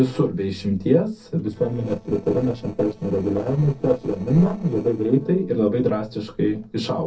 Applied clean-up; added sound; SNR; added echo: neural separator model SepFormer DNS4.